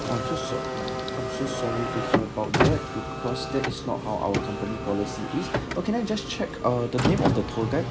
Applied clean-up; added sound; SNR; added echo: none; Car; 0 dB; none.